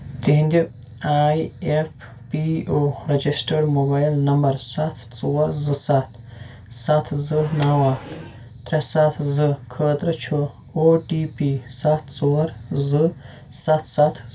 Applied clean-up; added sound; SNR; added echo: none; Microwave oven; 15 dB; reverberation time 0.2 s.